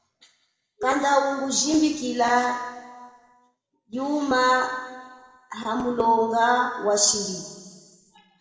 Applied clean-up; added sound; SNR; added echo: none; none; none; reverberation time 1.7 s.